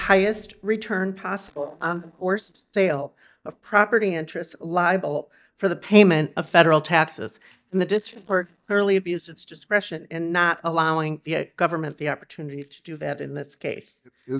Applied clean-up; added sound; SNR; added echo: neural mask model DeepFilterNet 3.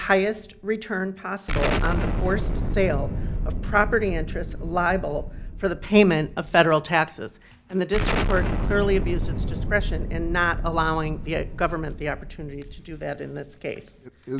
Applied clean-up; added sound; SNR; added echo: none; Explosion; 2 dB; none.